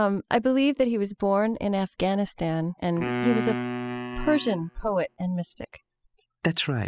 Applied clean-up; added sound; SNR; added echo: classical method spectral subtraction.